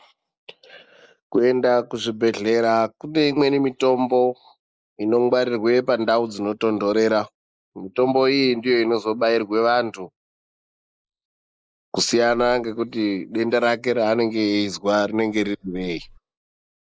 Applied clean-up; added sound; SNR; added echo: neural mask model Resemble Enhance denoiser.